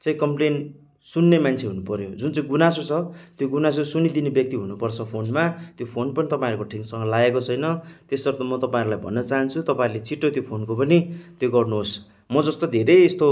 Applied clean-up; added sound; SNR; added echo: none; none; none; none.